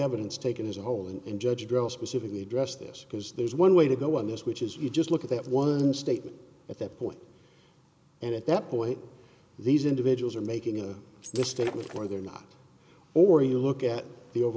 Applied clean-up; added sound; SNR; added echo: none; Shatter; 16 dB; none.